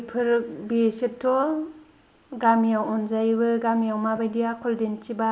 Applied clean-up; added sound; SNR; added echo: none; none; none; none.